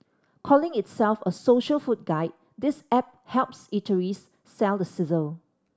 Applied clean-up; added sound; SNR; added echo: none; none; none; none.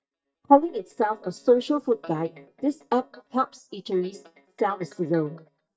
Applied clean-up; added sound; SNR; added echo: neural mask model DeepFilterNet 3.